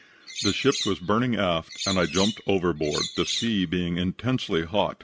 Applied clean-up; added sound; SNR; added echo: none; Bird; 7 dB; none.